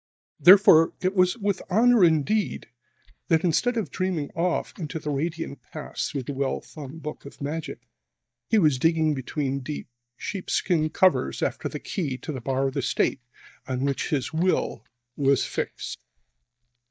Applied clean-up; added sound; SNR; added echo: neural mask model DeepFilterNet 3.